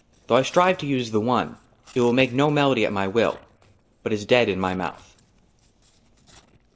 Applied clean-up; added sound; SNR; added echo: neural separator model SepFormer DNS4.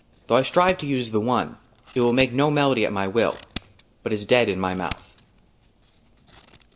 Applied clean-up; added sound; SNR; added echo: none; Scissors; 10 dB; reverberation time 0.3 s.